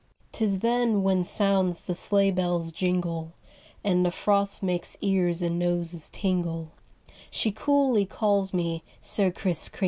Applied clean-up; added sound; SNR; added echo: none; none; none; none.